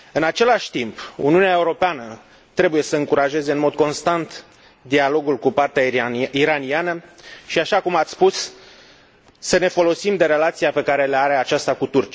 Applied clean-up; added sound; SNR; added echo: none; none; none; none.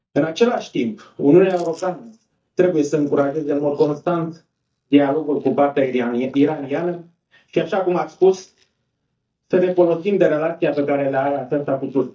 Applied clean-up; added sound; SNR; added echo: neural mask model DeepFilterNet 3.